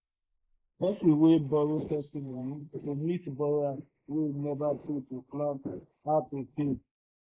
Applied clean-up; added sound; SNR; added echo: neural mask model Resemble Enhance denoiser.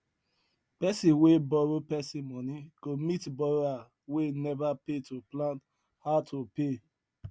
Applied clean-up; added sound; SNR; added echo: none; none; none; none.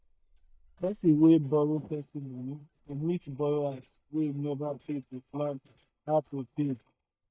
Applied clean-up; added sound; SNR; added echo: neural mask model DeepFilterNet 3.